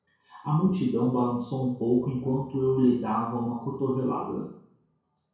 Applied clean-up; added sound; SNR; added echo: none; none; none; reverberation time 0.6 s.